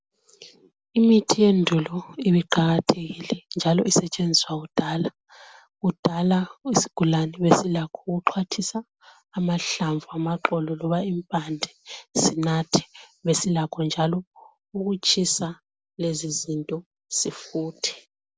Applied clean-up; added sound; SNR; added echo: none; none; none; none.